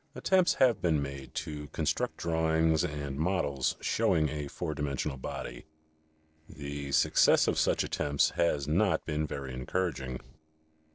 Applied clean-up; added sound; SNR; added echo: neural separator model SepFormer DNS4.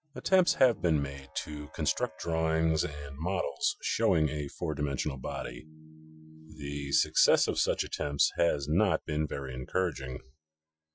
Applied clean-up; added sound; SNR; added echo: classical method Wiener filter.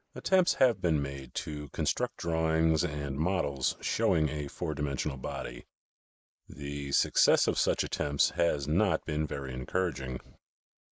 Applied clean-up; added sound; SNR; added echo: neural mask model Resemble Enhance denoiser.